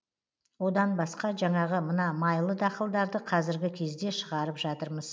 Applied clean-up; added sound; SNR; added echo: none; none; none; none.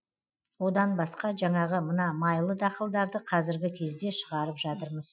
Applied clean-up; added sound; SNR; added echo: classical method Wiener filter.